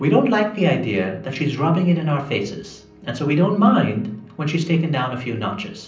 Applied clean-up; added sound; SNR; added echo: none; none; none; reverberation time 0.6 s.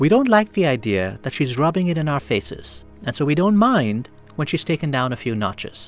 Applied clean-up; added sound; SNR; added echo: none; none; none; none.